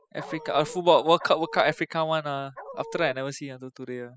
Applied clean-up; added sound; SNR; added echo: classical method spectral subtraction.